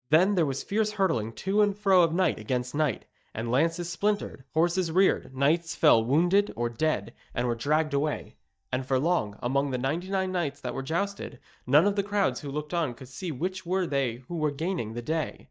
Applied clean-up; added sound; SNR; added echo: neural mask model DeepFilterNet 3.